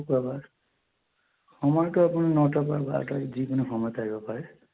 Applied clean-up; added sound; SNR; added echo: none; none; none; none.